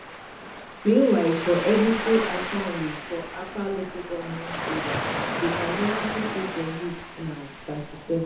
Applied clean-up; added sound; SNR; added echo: none; Waves, surf; 5 dB; reverberation time 0.5 s.